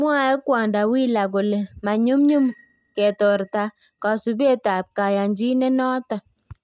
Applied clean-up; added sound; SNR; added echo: neural mask model RNNoise.